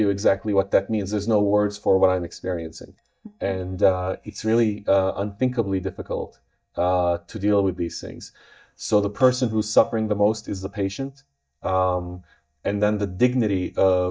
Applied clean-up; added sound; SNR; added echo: neural mask model DeepFilterNet 3.